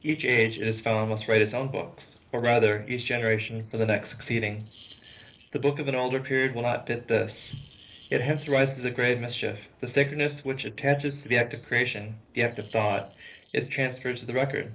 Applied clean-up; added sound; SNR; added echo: neural separator model SepFormer DNS4.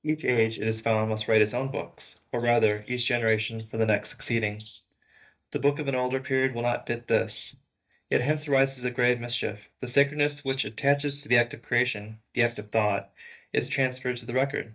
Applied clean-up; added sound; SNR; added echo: neural mask model DeepFilterNet 3.